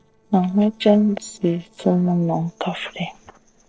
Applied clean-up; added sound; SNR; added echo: neural separator model SepFormer DNS4.